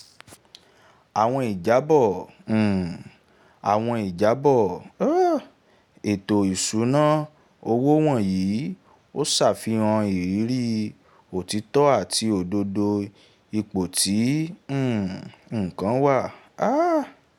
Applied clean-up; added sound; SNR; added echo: none; none; none; none.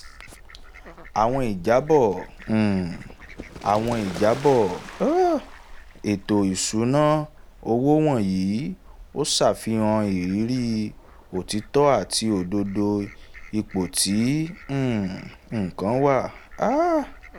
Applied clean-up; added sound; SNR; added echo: none; Fowl; 18 dB; none.